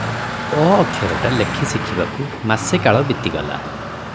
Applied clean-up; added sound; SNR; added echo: none; Traffic noise, roadway noise; 5 dB; none.